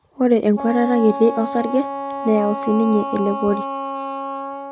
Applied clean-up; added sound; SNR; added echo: none; Wind instrument, woodwind instrument; 7 dB; none.